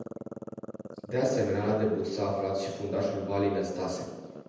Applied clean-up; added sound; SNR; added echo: none; Growling; 13 dB; reverberation time 1.1 s.